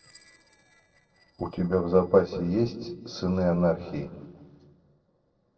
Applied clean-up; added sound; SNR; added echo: neural separator model SepFormer DNS4.